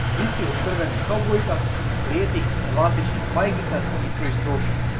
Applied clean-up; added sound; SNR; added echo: none; Engine; -4 dB; none.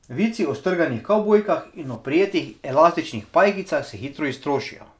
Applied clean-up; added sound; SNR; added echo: none; none; none; none.